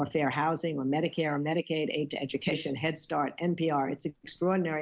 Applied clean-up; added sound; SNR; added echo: neural mask model Resemble Enhance denoiser.